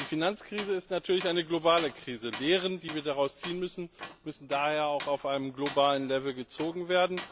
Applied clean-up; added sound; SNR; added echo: none; Tools; 16 dB; none.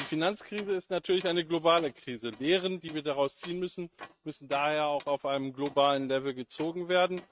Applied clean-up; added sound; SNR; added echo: neural mask model RNNoise.